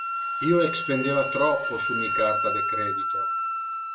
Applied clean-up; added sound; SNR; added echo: none; Wind instrument, woodwind instrument; 0 dB; reverberation time 0.2 s.